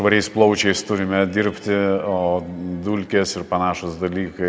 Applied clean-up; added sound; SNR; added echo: none; none; none; none.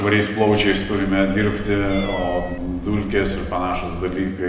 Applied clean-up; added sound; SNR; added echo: none; Cat; 10 dB; reverberation time 0.9 s.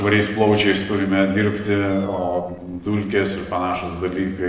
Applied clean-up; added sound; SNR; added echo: neural separator model SepFormer DNS4.